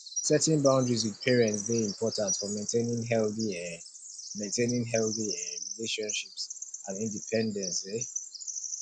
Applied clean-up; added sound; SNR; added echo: none; Bird vocalization, bird call, bird song; 9 dB; none.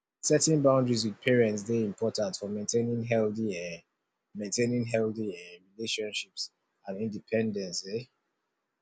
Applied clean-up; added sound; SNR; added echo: none; none; none; none.